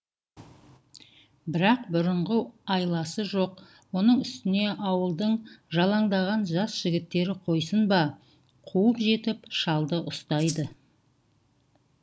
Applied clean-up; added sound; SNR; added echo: none; Rattle (instrument); 13 dB; none.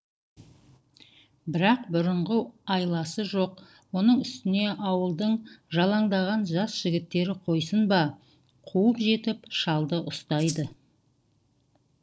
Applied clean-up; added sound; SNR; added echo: neural separator model SepFormer DNS4.